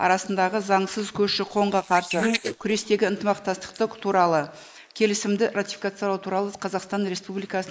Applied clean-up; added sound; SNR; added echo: neural mask model Resemble Enhance denoiser.